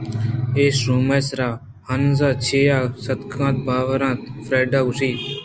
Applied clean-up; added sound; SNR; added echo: none; none; none; none.